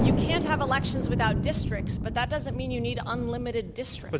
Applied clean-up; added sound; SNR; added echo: none; Thunder; -2 dB; none.